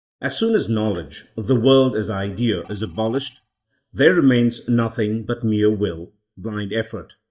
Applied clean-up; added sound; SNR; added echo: neural mask model DeepFilterNet 3.